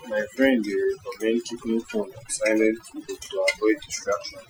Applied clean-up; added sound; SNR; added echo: classical method Wiener filter.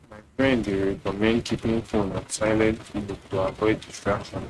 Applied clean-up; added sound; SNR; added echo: neural mask model RNNoise.